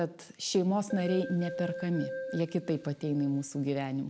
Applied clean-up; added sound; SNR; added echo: none; Keyboard (musical); 10 dB; none.